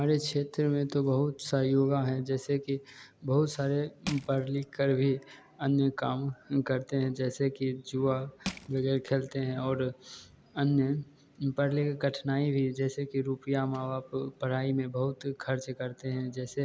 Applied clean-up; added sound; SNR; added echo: none; Crushing; 11 dB; none.